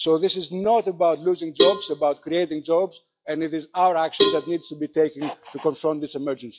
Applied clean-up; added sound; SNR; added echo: classical method log-MMSE.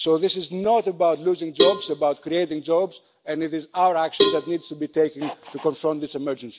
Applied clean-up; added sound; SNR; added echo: none; Cowbell; 5 dB; none.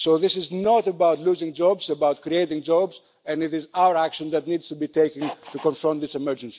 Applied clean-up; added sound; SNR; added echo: none; none; none; none.